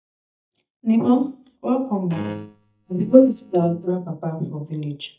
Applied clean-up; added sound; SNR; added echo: neural mask model DeepFilterNet 3.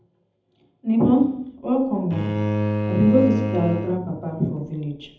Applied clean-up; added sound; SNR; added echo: none; Bowed string instrument; 4 dB; reverberation time 0.8 s.